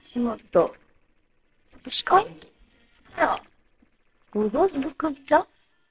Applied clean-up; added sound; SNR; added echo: neural separator model SepFormer WHAMR!.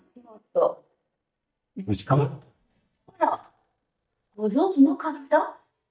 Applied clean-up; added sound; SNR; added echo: neural mask model DeepFilterNet 3.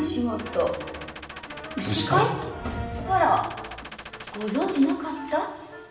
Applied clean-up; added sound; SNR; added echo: none; Gunshot, gunfire; 14 dB; reverberation time 1.0 s.